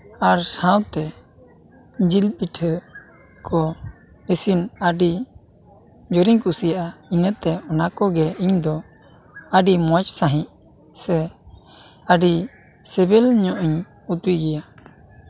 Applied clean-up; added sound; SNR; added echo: none; none; none; none.